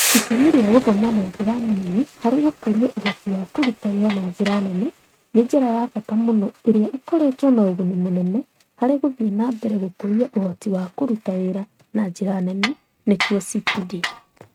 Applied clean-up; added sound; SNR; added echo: neural mask model RNNoise.